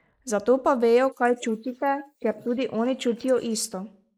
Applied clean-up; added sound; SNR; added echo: neural mask model Resemble Enhance denoiser.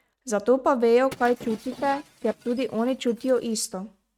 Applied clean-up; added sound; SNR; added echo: neural mask model RNNoise.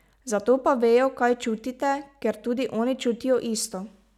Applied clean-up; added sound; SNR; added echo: none; none; none; none.